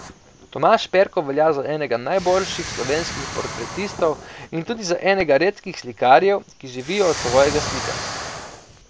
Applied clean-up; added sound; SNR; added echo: none; Explosion; 12 dB; none.